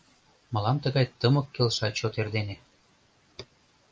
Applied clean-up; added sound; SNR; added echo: none; none; none; none.